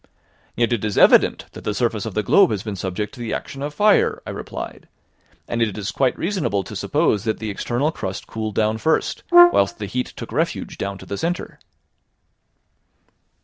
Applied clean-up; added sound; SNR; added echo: neural separator model SepFormer DNS4.